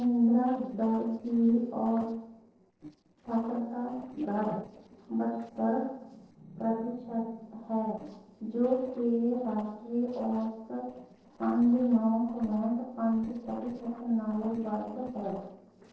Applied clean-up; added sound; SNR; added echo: neural separator model SepFormer DNS4.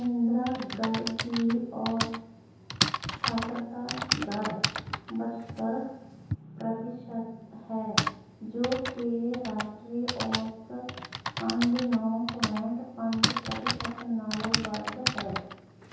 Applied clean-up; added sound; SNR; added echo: none; Typing; 3 dB; reverberation time 0.9 s.